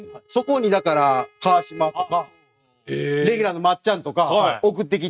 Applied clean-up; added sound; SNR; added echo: neural mask model RNNoise.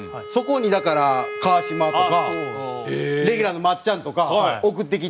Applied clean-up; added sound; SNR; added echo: none; Wind instrument, woodwind instrument; 12 dB; none.